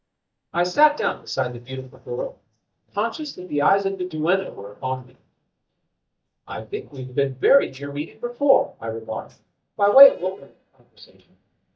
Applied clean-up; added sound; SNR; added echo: neural mask model DeepFilterNet 3.